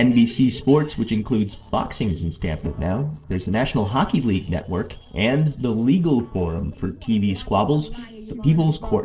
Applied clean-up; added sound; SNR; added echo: neural separator model SepFormer DNS4.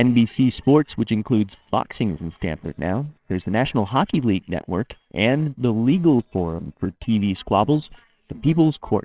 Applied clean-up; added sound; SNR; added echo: neural separator model SepFormer WHAMR!.